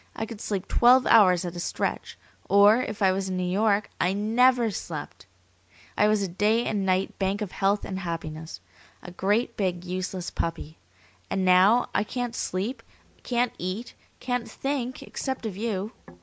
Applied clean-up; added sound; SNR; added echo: none; none; none; none.